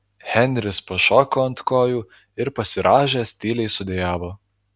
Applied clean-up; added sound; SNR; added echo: none; none; none; none.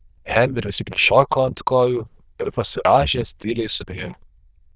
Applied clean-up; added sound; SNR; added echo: neural diffusion model UNIVERSE++.